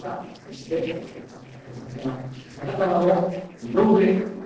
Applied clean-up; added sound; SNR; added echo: neural separator model SepFormer DNS4.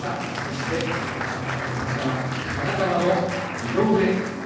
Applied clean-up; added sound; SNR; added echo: none; Applause; 7 dB; reverberation time 1.3 s.